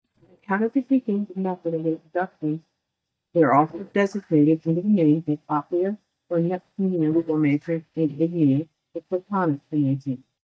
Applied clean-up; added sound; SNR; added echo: neural mask model DeepFilterNet 3.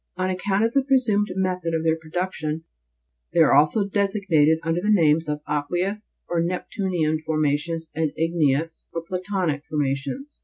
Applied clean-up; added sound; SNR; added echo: none; none; none; none.